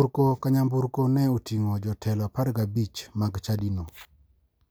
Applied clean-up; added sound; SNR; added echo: none; none; none; none.